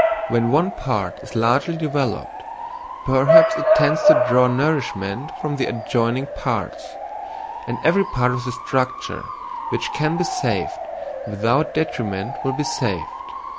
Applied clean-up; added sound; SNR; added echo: none; Bark / Motor vehicle (road) / Siren; 2 dB; none.